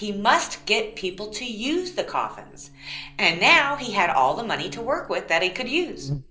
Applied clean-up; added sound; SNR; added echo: none; Buzz; 17 dB; reverberation time 0.5 s.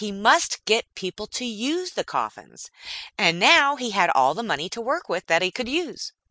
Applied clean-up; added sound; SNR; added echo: none; none; none; none.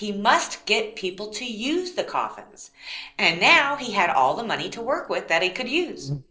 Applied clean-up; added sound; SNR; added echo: neural separator model SepFormer DNS4.